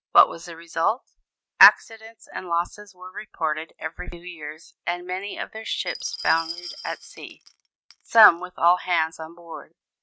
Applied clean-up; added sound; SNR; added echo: neural mask model RNNoise.